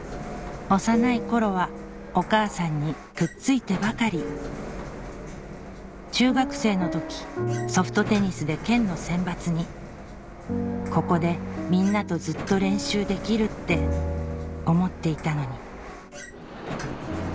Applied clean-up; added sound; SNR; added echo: none; Sliding door; 12 dB; none.